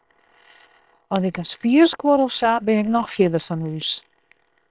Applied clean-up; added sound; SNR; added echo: neural separator model SepFormer WHAM!.